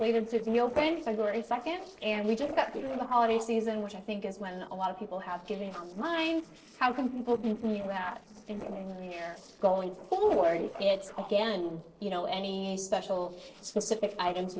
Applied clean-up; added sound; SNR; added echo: neural separator model SepFormer DNS4.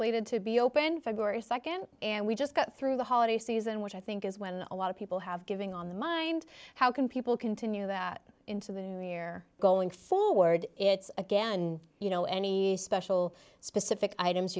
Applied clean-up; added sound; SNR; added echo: none; none; none; none.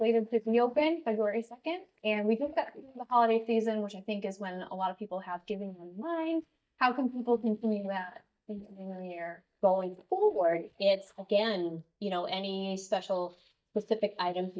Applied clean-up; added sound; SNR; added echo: neural mask model DeepFilterNet 3.